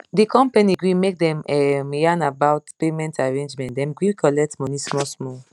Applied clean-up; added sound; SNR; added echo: none; none; none; none.